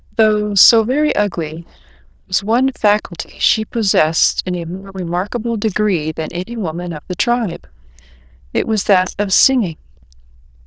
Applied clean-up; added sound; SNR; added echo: neural diffusion model UNIVERSE++.